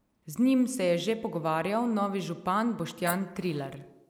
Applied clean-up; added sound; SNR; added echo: neural mask model Resemble Enhance denoiser.